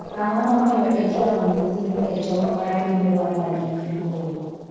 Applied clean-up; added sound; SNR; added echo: neural separator model SepFormer DNS4.